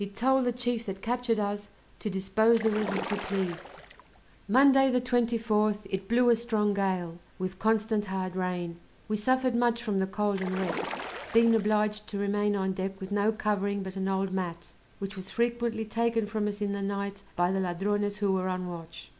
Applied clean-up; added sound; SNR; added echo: none; Splash, splatter; 10 dB; none.